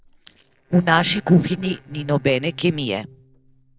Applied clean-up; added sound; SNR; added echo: neural separator model SepFormer DNS4.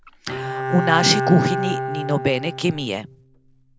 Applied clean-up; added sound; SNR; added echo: none; Bowed string instrument; 4 dB; none.